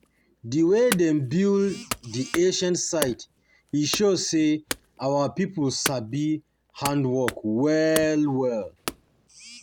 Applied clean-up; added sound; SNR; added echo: none; Wood / Domestic sounds, home sounds; 13 dB; none.